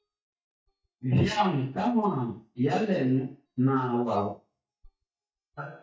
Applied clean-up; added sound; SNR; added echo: neural mask model DeepFilterNet 3.